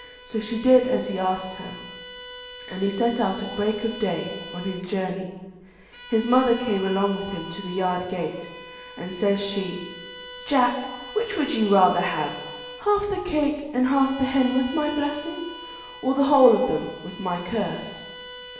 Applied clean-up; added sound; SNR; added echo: none; Bowed string instrument; 15 dB; reverberation time 1.2 s.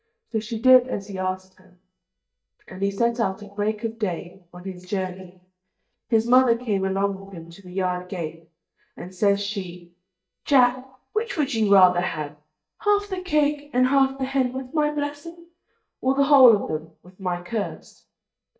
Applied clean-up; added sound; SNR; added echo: neural mask model DeepFilterNet 3.